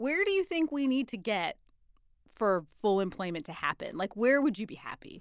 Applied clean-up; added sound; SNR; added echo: none; none; none; none.